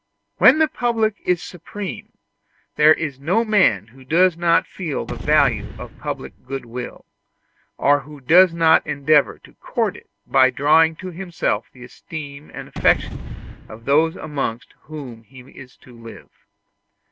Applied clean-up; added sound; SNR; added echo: none; Gunshot, gunfire / Boom; 12 dB; none.